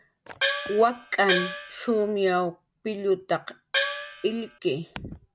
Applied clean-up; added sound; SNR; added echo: none; Gong; 3 dB; none.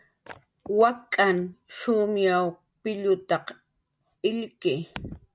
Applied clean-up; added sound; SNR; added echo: none; none; none; none.